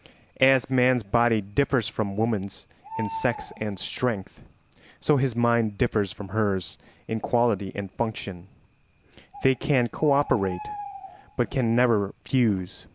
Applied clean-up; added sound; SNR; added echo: none; Bird; 18 dB; none.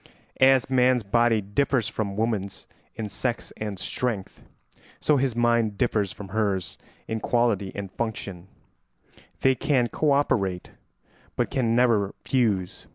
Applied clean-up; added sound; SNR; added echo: none; none; none; none.